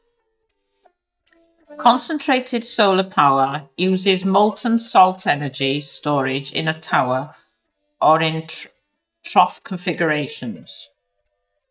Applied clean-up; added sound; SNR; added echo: neural mask model DeepFilterNet 3.